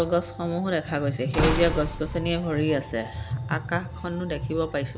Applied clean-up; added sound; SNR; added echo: none; Slam / Wood; 5 dB; none.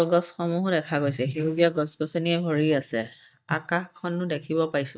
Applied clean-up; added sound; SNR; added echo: neural mask model DeepFilterNet 3.